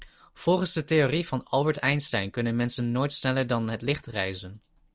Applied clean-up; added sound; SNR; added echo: none; none; none; none.